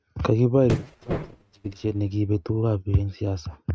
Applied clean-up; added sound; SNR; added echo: neural mask model RNNoise.